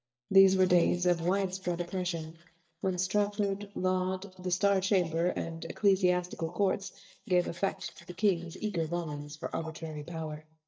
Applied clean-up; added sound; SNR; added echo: neural mask model DeepFilterNet 3.